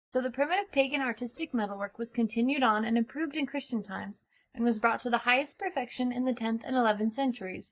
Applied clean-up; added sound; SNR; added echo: neural mask model DeepFilterNet 3.